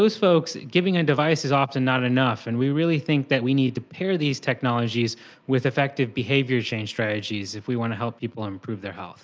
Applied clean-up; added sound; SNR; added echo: none; none; none; none.